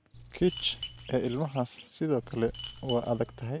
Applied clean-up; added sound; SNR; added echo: none; Coin (dropping); 13 dB; none.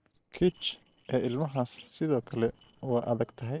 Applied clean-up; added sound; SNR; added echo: neural separator model SepFormer DNS4.